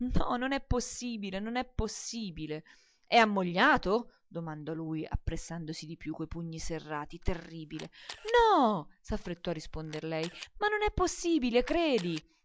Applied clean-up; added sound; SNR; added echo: none; Camera; 19 dB; none.